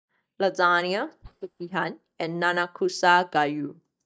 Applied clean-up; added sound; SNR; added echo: neural mask model DeepFilterNet 3.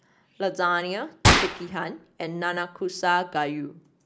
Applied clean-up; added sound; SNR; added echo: none; Gunshot, gunfire; -2 dB; none.